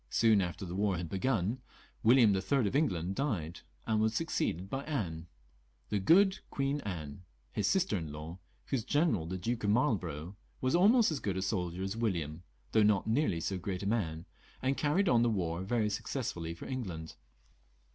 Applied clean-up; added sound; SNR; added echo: none; none; none; none.